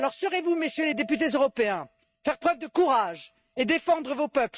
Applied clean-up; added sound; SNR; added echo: neural mask model RNNoise.